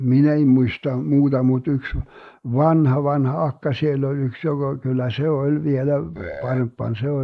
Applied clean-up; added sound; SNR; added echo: neural mask model Resemble Enhance denoiser.